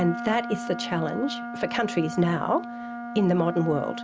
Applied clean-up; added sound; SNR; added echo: none; Wind instrument, woodwind instrument; 8 dB; none.